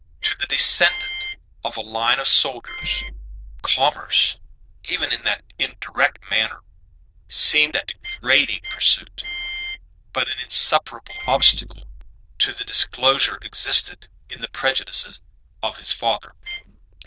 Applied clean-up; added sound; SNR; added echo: neural diffusion model UNIVERSE++.